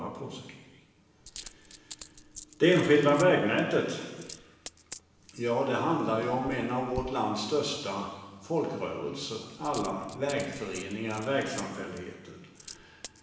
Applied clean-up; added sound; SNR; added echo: none; Coin (dropping); 19 dB; reverberation time 1.3 s.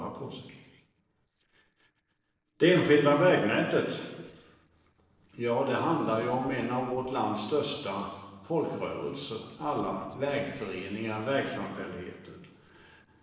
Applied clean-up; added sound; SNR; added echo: neural separator model SepFormer DNS4.